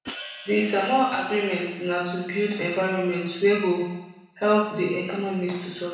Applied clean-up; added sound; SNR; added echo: none; Hi-hat; 19 dB; reverberation time 1.0 s.